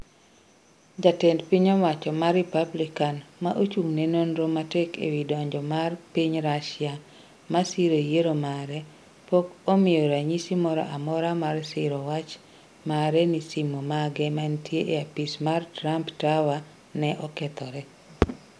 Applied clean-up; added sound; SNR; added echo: none; none; none; none.